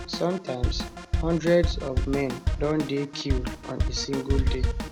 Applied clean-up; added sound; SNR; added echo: none; Drum kit; 0 dB; none.